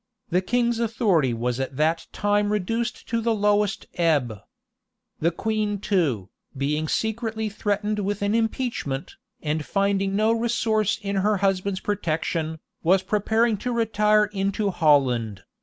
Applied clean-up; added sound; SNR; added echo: none; none; none; none.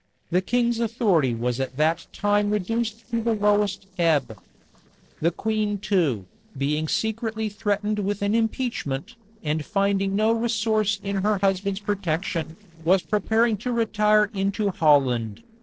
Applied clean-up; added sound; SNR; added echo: neural separator model SepFormer DNS4.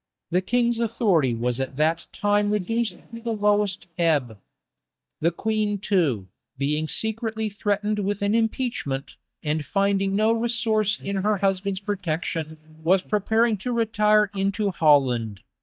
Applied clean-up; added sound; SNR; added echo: neural mask model DeepFilterNet 3.